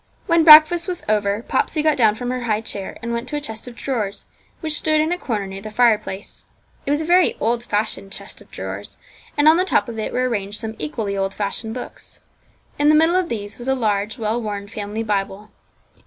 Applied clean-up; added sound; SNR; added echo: none; none; none; none.